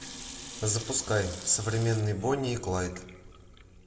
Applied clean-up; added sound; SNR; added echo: none; Sink (filling or washing) / Water tap, faucet; 14 dB; reverberation time 0.9 s.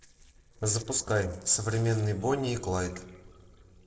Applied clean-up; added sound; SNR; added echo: neural separator model SepFormer DNS4.